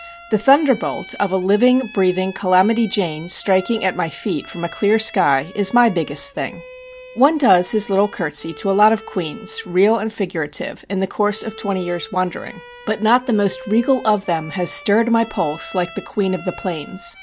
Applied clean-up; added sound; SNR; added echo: none; Bowed string instrument; 20 dB; none.